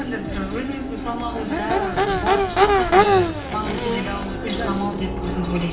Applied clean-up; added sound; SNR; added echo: none; Crowd / Race car, auto racing / Accelerating, revving, vroom; -5 dB; reverberation time 0.8 s.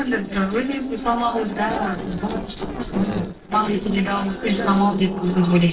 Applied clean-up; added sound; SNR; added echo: neural separator model SepFormer DNS4.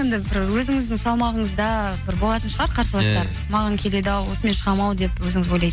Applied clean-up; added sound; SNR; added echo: none; none; none; none.